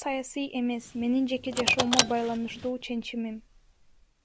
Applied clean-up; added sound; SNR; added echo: none; Car; 2 dB; none.